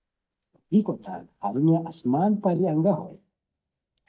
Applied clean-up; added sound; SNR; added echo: neural mask model DeepFilterNet 3.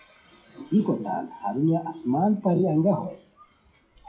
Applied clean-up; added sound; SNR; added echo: classical method WPE with log-MMSE.